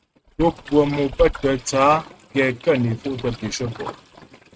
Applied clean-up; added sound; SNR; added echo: neural mask model RNNoise.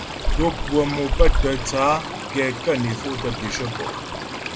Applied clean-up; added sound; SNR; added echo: none; Stream; 0 dB; none.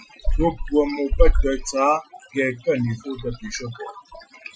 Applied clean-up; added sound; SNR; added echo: classical method Wiener filter.